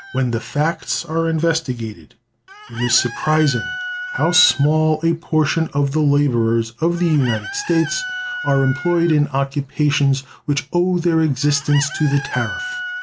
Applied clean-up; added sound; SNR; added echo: none; Chicken, rooster; 13 dB; none.